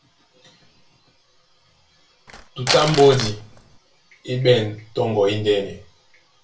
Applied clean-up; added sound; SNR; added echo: none; Crumpling, crinkling; 5 dB; reverberation time 0.3 s.